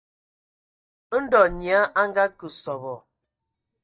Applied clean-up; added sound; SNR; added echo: neural mask model DeepFilterNet 3.